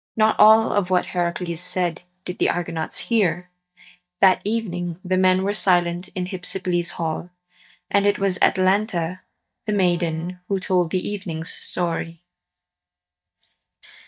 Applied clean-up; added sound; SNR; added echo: neural mask model DeepFilterNet 3.